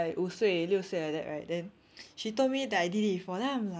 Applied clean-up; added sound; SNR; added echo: none; none; none; none.